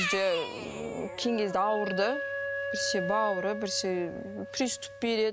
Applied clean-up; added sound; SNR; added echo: none; Wind instrument, woodwind instrument; 7 dB; none.